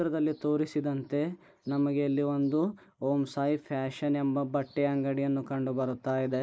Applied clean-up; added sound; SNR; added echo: neural mask model Resemble Enhance denoiser.